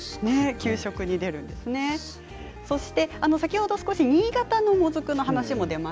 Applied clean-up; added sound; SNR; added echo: none; none; none; none.